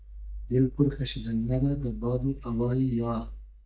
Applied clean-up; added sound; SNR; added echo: neural mask model DeepFilterNet 3.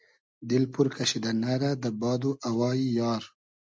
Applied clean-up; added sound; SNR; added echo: none; none; none; none.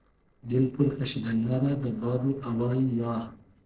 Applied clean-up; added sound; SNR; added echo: neural separator model SepFormer DNS4.